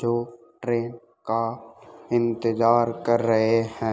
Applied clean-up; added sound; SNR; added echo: none; none; none; none.